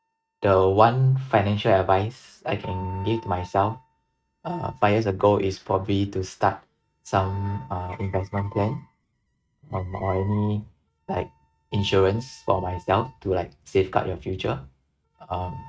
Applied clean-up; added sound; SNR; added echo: neural mask model RNNoise.